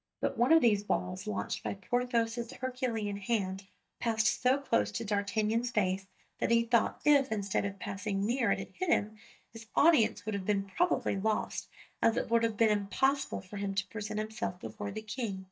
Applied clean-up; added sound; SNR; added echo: neural mask model DeepFilterNet 3.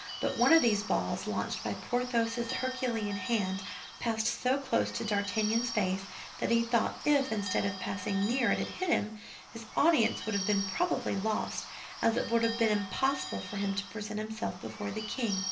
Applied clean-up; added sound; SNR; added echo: none; Bird / Bell; 10 dB; reverberation time 0.3 s.